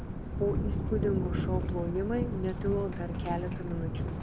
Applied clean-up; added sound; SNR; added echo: none; Thunder; -2 dB; none.